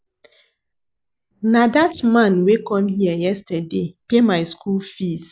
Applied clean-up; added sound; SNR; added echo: neural mask model Resemble Enhance denoiser.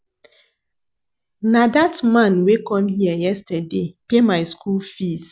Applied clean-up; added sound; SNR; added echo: none; none; none; none.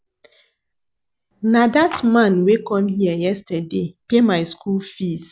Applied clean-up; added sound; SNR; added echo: none; Telephone; 19 dB; none.